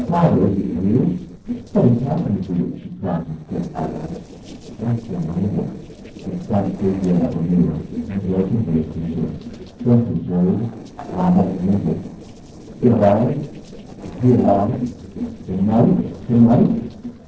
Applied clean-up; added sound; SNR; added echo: neural separator model SepFormer DNS4.